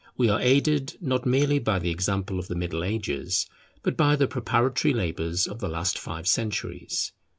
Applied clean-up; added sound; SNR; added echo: none; Glass; 20 dB; none.